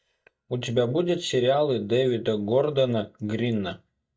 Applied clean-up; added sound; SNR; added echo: neural mask model DeepFilterNet 3.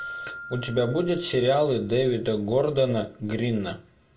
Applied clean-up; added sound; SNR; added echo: none; Keyboard (musical); 18 dB; reverberation time 0.2 s.